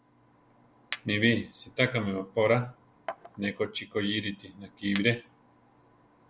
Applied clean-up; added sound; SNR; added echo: none; Chink, clink; 17 dB; none.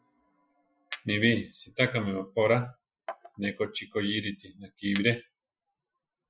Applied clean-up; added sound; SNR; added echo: classical method Wiener filter.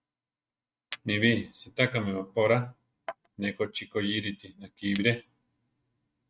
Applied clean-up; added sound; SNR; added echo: neural mask model RNNoise.